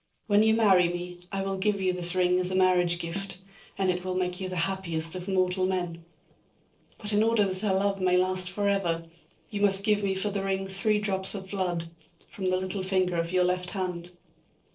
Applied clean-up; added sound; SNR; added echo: neural separator model SepFormer DNS4.